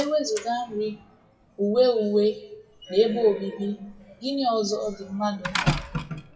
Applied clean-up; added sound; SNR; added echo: classical method WPE with log-MMSE.